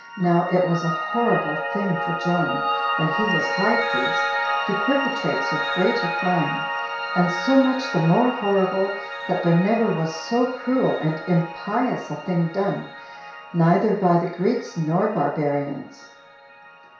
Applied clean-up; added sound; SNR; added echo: none; Piano; 5 dB; reverberation time 0.6 s.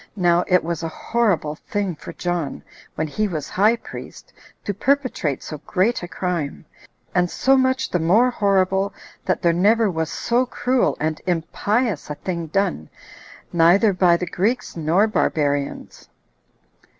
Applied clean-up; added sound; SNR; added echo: none; none; none; none.